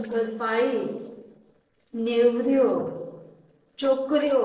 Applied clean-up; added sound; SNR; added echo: neural separator model SepFormer DNS4.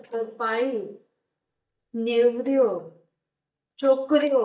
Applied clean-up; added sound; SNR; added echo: neural mask model DeepFilterNet 3.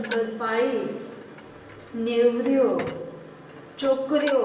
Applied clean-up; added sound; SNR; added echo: none; Dishes, pots, and pans; 17 dB; reverberation time 0.8 s.